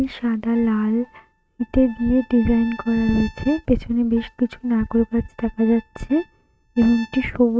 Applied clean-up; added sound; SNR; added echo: neural mask model RNNoise.